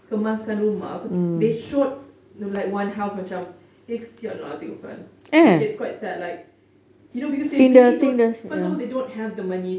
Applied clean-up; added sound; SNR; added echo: none; none; none; none.